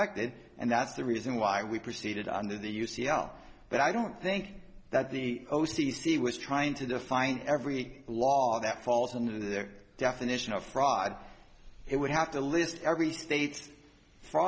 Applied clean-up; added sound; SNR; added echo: none; none; none; none.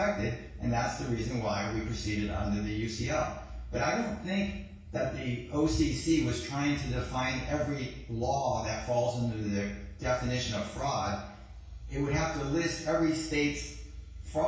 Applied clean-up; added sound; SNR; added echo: none; none; none; reverberation time 0.6 s.